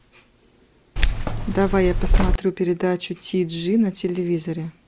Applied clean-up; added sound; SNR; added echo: none; Keys jangling; -4 dB; none.